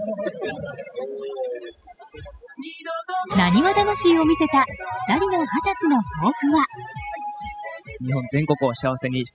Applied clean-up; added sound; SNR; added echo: classical method spectral subtraction.